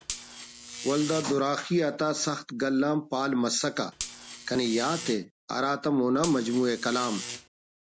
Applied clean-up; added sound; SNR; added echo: none; Buzz; 11 dB; none.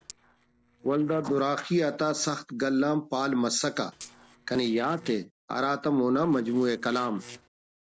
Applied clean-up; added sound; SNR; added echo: neural separator model SepFormer DNS4.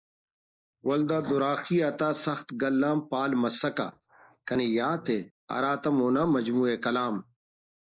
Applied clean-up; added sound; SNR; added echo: neural mask model Resemble Enhance denoiser.